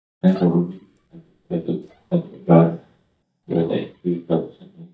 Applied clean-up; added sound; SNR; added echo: neural mask model DeepFilterNet 3.